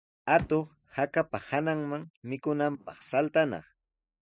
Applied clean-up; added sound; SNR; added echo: neural mask model DeepFilterNet 3.